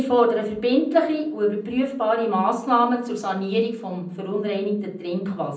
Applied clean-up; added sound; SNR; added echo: none; none; none; reverberation time 0.6 s.